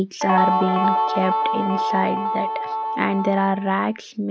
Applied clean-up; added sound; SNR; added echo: none; Guitar; -1 dB; none.